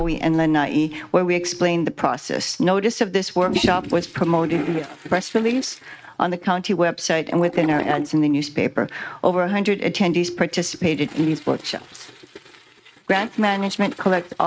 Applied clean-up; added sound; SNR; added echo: neural mask model RNNoise.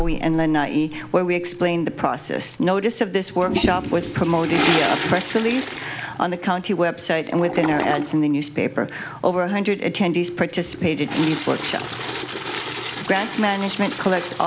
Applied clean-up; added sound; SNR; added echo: none; Toilet flush; 7 dB; none.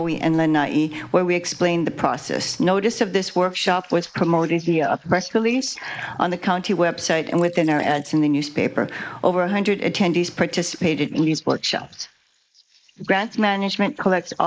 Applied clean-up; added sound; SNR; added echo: neural mask model Resemble Enhance denoiser.